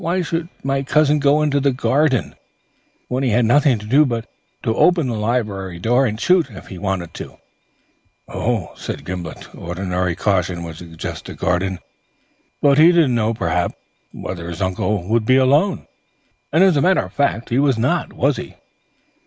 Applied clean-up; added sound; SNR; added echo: none; none; none; none.